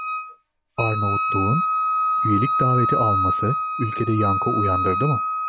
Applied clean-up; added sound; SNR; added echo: none; Wind instrument, woodwind instrument; -2 dB; none.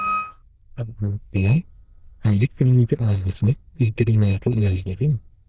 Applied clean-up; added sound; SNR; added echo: neural diffusion model UNIVERSE++.